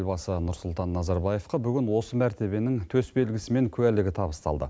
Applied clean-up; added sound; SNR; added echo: none; none; none; none.